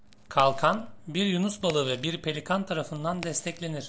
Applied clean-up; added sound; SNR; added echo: none; Crack; 20 dB; none.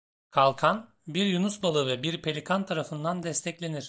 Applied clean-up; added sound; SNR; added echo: neural mask model DeepFilterNet 3.